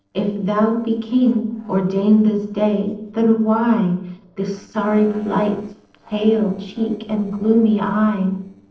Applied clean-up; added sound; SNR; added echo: neural separator model SepFormer DNS4.